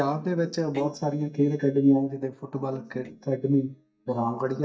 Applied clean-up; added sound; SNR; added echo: neural mask model DeepFilterNet 3.